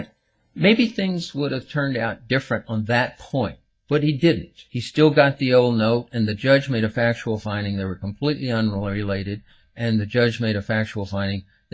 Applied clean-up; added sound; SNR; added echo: neural mask model DeepFilterNet 3.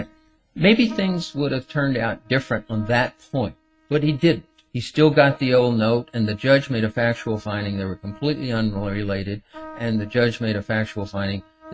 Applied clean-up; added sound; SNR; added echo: neural mask model RNNoise.